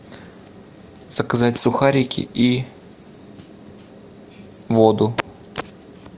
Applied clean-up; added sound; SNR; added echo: none; none; none; none.